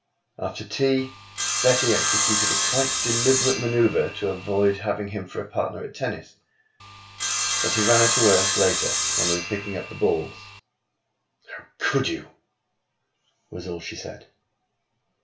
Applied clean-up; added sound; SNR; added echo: none; Sawing; -2 dB; reverberation time 0.3 s.